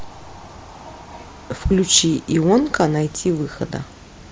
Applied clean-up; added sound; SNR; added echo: none; none; none; none.